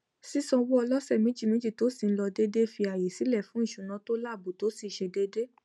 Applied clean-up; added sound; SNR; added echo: none; none; none; none.